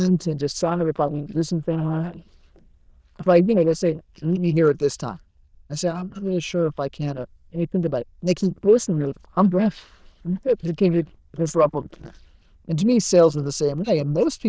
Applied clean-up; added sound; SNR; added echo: neural diffusion model UNIVERSE++.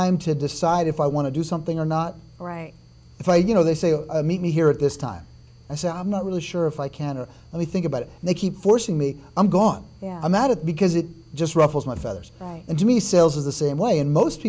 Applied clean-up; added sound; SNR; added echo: none; none; none; none.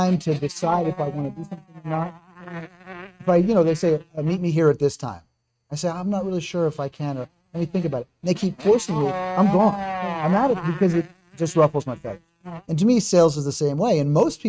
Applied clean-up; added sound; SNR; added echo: neural mask model RNNoise.